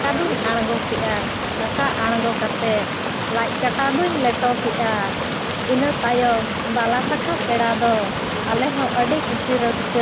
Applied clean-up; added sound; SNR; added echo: none; Stream; 1 dB; none.